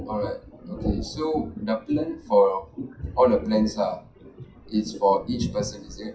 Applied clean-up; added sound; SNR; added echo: classical method WPE with log-MMSE.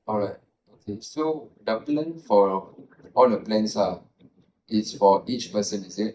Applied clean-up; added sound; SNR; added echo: neural mask model DeepFilterNet 3.